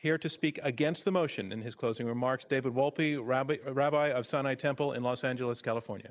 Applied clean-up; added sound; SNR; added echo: neural mask model Resemble Enhance denoiser.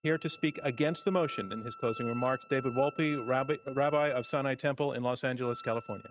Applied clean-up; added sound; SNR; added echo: neural mask model RNNoise.